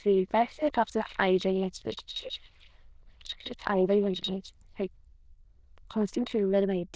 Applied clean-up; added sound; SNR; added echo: neural diffusion model UNIVERSE++.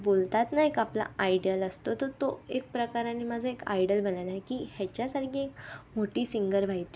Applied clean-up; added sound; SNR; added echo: none; none; none; none.